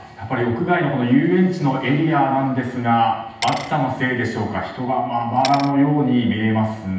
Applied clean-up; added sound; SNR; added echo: none; Bicycle; 17 dB; reverberation time 0.9 s.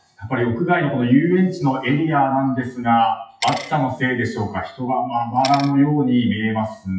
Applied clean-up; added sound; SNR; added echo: classical method WPE with log-MMSE.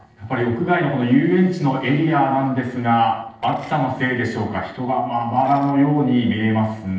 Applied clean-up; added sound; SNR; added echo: neural separator model SepFormer DNS4.